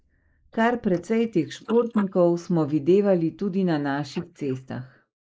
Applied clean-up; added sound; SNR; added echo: neural mask model Resemble Enhance denoiser.